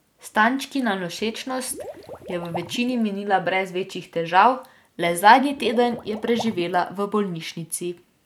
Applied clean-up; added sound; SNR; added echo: none; Liquid; 18 dB; none.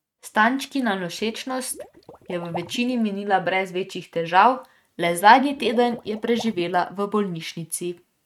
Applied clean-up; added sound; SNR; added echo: neural mask model RNNoise.